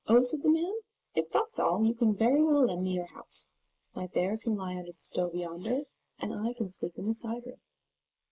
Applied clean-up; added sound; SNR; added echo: neural mask model Resemble Enhance denoiser.